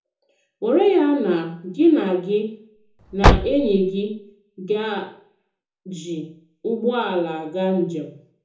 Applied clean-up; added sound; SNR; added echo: none; Car; -3 dB; reverberation time 0.5 s.